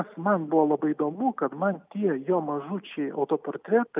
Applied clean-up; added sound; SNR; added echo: none; none; none; none.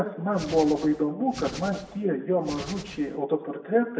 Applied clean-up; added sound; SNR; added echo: none; Hands; 14 dB; reverberation time 0.7 s.